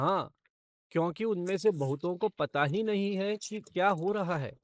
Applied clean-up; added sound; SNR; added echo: neural mask model Resemble Enhance denoiser.